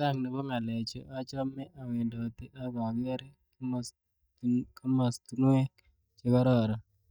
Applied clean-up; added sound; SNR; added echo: neural mask model DeepFilterNet 3.